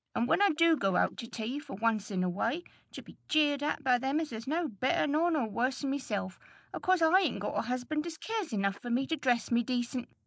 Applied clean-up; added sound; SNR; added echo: neural mask model Resemble Enhance denoiser.